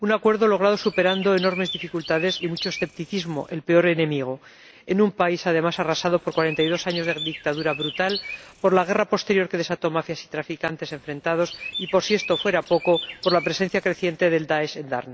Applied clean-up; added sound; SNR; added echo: none; Chirp, tweet; 12 dB; none.